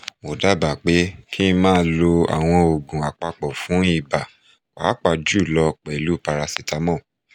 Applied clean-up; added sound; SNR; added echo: none; none; none; none.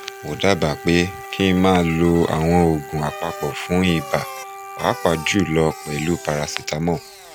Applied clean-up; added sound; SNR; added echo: none; Bicycle + Wind instrument, woodwind instrument; 14 dB; none.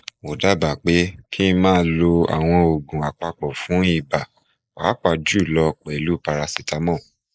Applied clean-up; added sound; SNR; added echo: neural mask model Resemble Enhance denoiser.